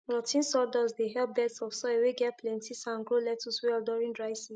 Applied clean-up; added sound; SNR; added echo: none; none; none; none.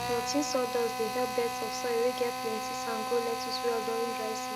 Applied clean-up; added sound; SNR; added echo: none; Drill; 2 dB; none.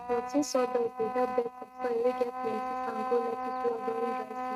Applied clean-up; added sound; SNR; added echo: neural mask model RNNoise.